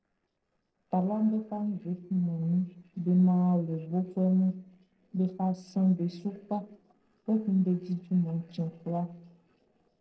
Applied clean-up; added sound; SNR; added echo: neural separator model SepFormer DNS4.